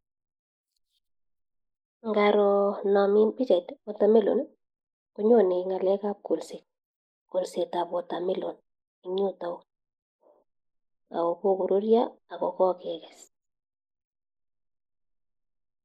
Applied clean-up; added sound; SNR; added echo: neural mask model Resemble Enhance denoiser.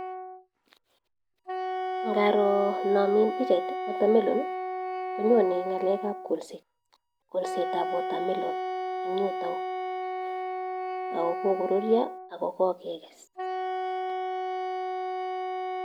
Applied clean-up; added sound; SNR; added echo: none; Wind instrument, woodwind instrument; 3 dB; none.